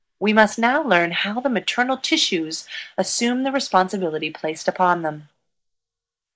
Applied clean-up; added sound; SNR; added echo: neural mask model Resemble Enhance denoiser.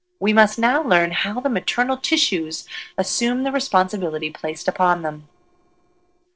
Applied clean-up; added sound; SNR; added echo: neural separator model SepFormer DNS4.